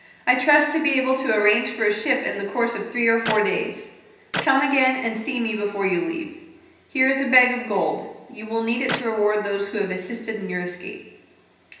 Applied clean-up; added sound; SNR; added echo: none; Clapping; 11 dB; reverberation time 0.9 s.